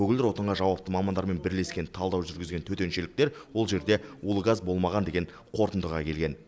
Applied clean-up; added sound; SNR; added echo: none; none; none; none.